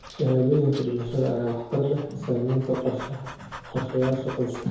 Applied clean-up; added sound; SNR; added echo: none; Dog; 17 dB; reverberation time 0.9 s.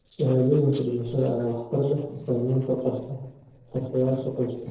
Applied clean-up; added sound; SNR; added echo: neural separator model SepFormer DNS4.